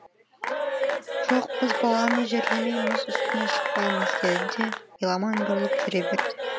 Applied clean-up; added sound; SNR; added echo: none; Applause / Cheering / Clapping; -1 dB; none.